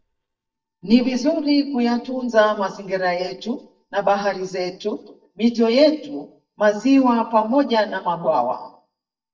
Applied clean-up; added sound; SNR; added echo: neural mask model DeepFilterNet 3.